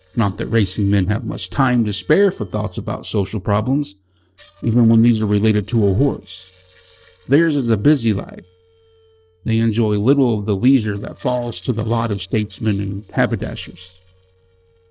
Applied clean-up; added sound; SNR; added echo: neural separator model SepFormer DNS4.